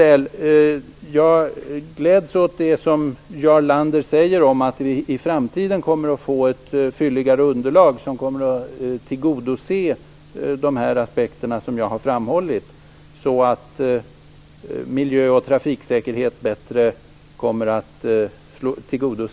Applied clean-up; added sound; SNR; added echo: none; none; none; none.